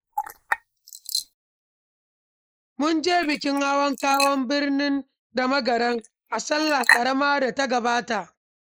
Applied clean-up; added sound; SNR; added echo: neural mask model Resemble Enhance denoiser.